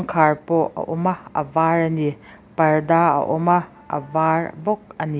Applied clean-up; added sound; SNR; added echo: none; none; none; none.